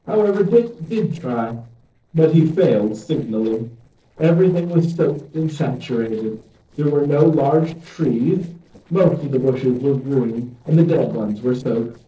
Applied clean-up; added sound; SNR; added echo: neural separator model SepFormer DNS4.